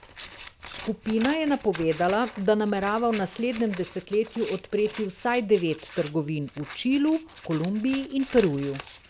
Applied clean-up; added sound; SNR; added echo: none; Scissors; 14 dB; none.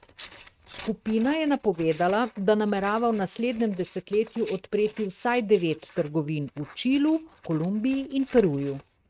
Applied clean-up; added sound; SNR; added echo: neural mask model RNNoise.